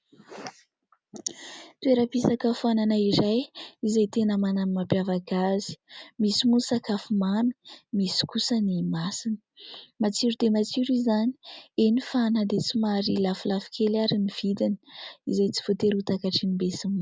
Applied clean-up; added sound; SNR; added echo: none; none; none; none.